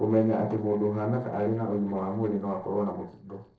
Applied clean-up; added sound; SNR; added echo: neural separator model SepFormer DNS4.